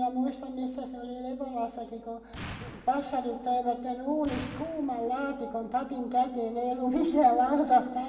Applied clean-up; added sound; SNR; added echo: none; Explosion; 16 dB; reverberation time 1.3 s.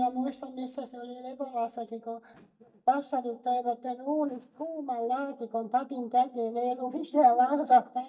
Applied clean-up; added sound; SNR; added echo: neural mask model DeepFilterNet 3.